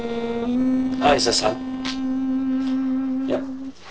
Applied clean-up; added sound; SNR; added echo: neural separator model SepFormer DNS4.